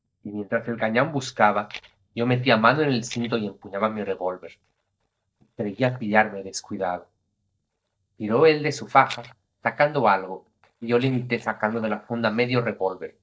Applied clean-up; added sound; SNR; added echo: neural mask model DeepFilterNet 3.